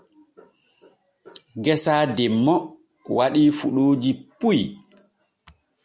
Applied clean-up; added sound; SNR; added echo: none; none; none; none.